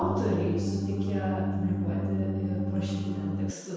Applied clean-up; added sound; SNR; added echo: none; Organ; -4 dB; reverberation time 1.2 s.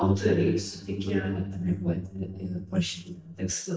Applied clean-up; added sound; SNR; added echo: neural mask model DeepFilterNet 3.